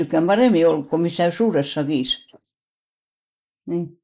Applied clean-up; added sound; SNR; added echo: neural mask model Resemble Enhance denoiser.